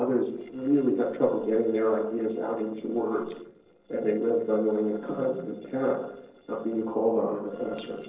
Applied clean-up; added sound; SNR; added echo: neural separator model SepFormer DNS4.